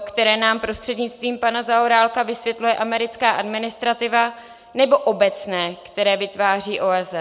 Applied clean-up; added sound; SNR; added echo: none; none; none; none.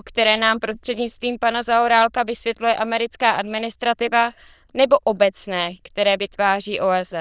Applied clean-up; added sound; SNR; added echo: neural diffusion model UNIVERSE++.